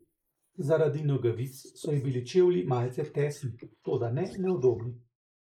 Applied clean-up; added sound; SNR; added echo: neural mask model Resemble Enhance denoiser.